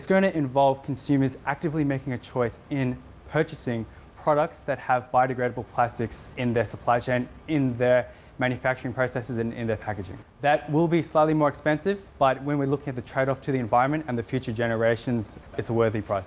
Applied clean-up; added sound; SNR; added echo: none; none; none; none.